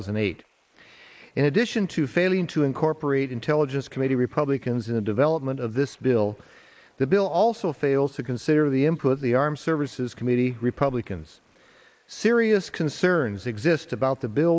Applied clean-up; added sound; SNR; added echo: neural mask model Resemble Enhance denoiser.